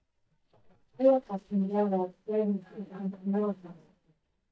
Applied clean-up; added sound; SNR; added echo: neural mask model DeepFilterNet 3.